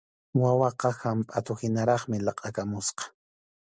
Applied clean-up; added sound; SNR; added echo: none; none; none; none.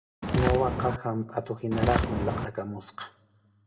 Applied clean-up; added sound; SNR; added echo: none; Walk, footsteps; -3 dB; reverberation time 0.5 s.